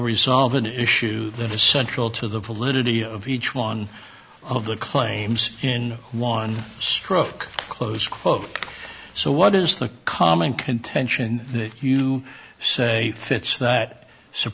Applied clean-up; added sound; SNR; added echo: none; none; none; none.